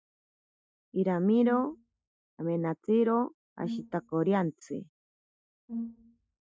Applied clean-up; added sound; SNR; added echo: neural mask model DeepFilterNet 3.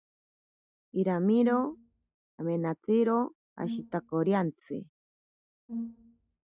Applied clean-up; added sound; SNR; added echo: none; Brass instrument; 9 dB; none.